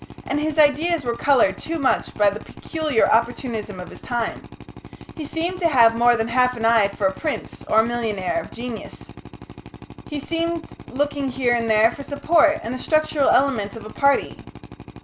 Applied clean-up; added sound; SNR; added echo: none; Drill; 16 dB; none.